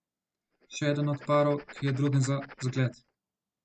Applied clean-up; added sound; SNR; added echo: none; Writing; 19 dB; none.